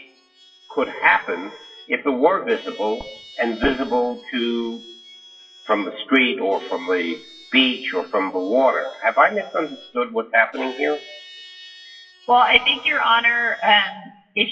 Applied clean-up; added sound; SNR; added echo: classical method WPE with log-MMSE.